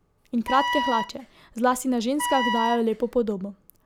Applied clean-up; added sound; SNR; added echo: none; Wind instrument, woodwind instrument; 4 dB; none.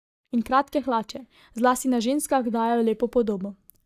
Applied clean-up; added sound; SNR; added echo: neural mask model DeepFilterNet 3.